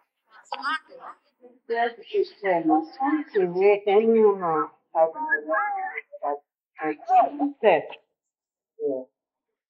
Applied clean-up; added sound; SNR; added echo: neural mask model Resemble Enhance denoiser.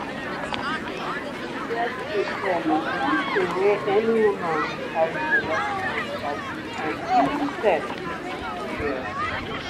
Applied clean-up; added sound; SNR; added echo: none; Human group actions; 0 dB; none.